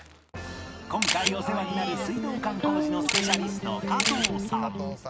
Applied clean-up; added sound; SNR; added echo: none; Camera + Electric guitar; -3 dB; none.